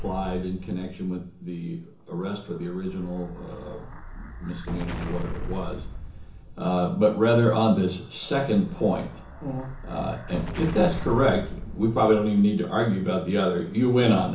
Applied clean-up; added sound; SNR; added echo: none; Explosion; 12 dB; reverberation time 0.7 s.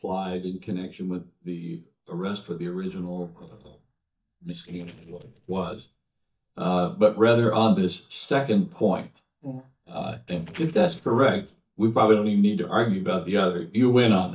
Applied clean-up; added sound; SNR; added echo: neural mask model DeepFilterNet 3.